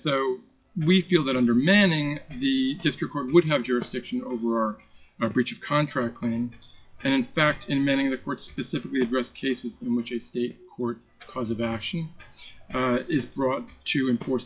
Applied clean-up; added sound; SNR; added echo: classical method WPE with log-MMSE.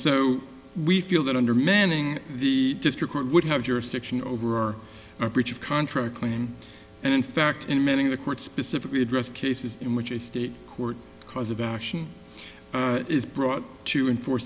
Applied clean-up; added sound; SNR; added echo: none; none; none; none.